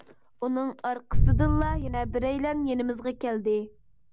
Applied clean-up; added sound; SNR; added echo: none; Boom; -1 dB; none.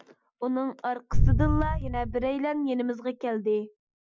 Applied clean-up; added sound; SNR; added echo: classical method Wiener filter.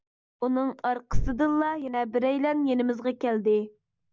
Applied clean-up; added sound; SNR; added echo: neural mask model DeepFilterNet 3.